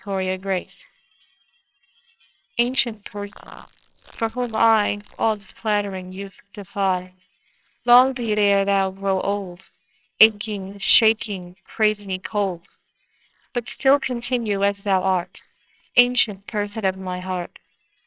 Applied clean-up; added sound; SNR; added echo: neural separator model SepFormer WHAMR!.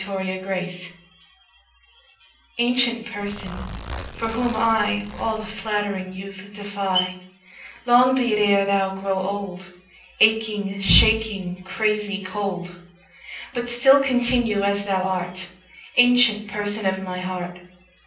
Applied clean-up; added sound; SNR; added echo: none; Zipper (clothing); 11 dB; reverberation time 0.6 s.